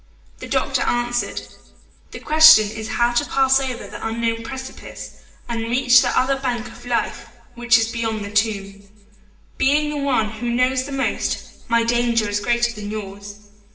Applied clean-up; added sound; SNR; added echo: none; none; none; reverberation time 0.9 s.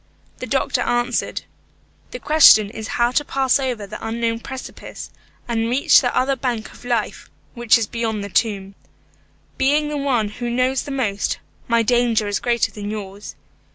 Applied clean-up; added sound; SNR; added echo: none; none; none; none.